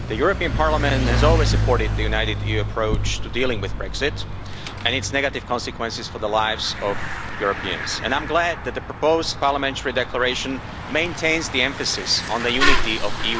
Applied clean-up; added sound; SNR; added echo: none; Mechanisms / Bicycle; 1 dB; none.